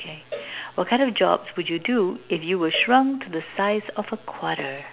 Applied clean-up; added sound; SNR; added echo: none; Cowbell; 19 dB; none.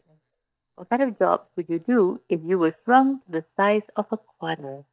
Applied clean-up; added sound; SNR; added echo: neural mask model DeepFilterNet 3.